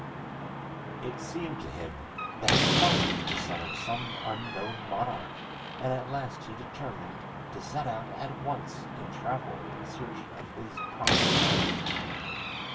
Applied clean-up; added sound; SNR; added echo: none; Slam; -5 dB; reverberation time 0.2 s.